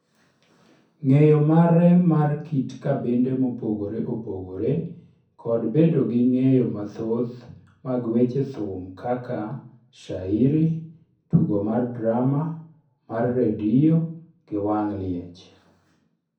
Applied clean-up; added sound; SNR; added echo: none; none; none; reverberation time 0.6 s.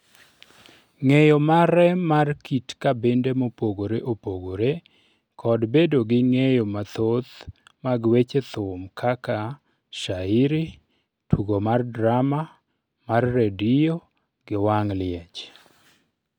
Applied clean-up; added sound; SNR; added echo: none; none; none; none.